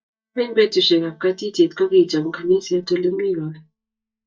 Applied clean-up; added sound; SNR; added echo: neural mask model DeepFilterNet 3.